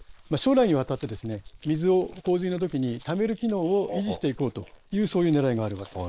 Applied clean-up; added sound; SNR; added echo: neural mask model Resemble Enhance denoiser.